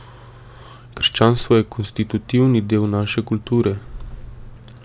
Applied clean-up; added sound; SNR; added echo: none; none; none; none.